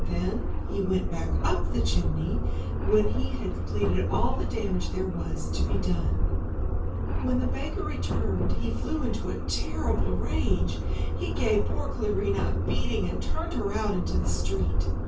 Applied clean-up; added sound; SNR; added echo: none; Subway, metro, underground; -5 dB; reverberation time 0.3 s.